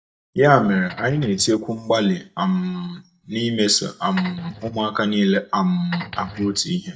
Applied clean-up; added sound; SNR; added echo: neural mask model DeepFilterNet 3.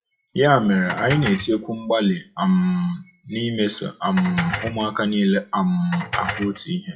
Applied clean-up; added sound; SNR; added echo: classical method WPE with log-MMSE.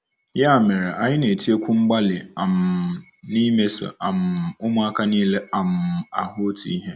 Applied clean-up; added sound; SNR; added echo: none; none; none; none.